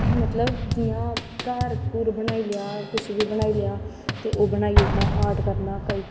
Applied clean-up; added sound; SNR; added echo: none; Drum kit + Explosion; -1 dB; none.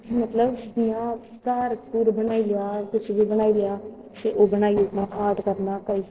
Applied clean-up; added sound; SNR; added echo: neural separator model SepFormer DNS4.